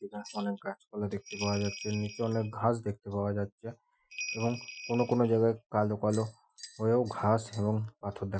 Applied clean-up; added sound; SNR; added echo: classical method Wiener filter.